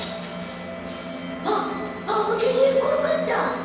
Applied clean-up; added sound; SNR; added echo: none; Engine; 12 dB; reverberation time 1.2 s.